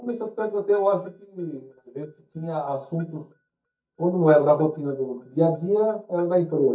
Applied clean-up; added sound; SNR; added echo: neural mask model DeepFilterNet 3.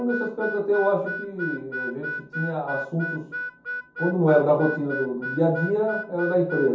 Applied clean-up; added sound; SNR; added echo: none; Harmonica; 9 dB; reverberation time 0.6 s.